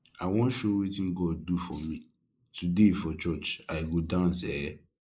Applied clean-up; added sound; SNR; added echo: neural mask model Resemble Enhance denoiser.